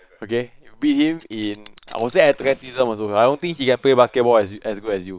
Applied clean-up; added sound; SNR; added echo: neural separator model SepFormer WHAM!.